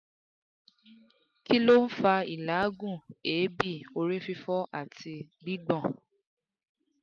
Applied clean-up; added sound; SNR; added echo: none; Percussion; 18 dB; none.